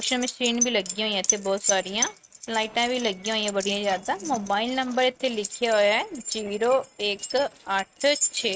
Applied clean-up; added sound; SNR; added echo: neural mask model RNNoise.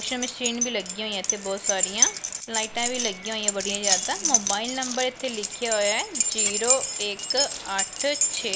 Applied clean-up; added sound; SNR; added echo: none; Keys jangling; -2 dB; none.